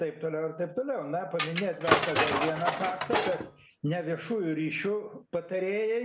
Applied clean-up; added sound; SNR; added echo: none; Tools; -2 dB; none.